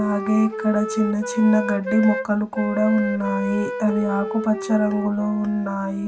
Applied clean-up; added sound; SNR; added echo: none; Wind instrument, woodwind instrument; 8 dB; reverberation time 0.2 s.